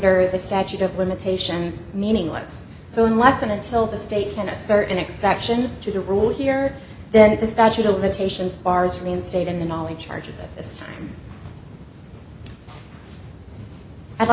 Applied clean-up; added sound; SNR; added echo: none; none; none; none.